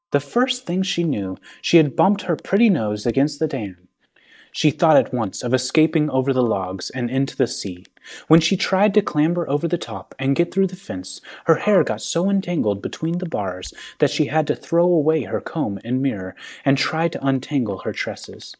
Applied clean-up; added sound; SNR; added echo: neural mask model DeepFilterNet 3.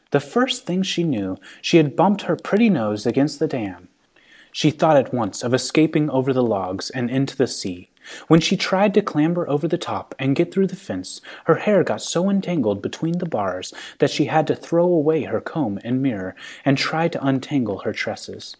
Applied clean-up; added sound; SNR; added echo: neural mask model Resemble Enhance denoiser.